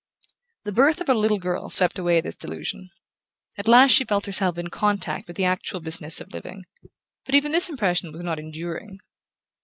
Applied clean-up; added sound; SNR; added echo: none; none; none; none.